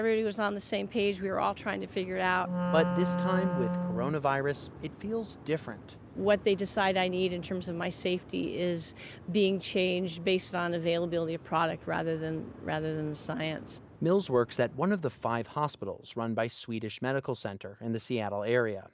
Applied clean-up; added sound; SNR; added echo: none; Wind instrument, woodwind instrument; 1 dB; none.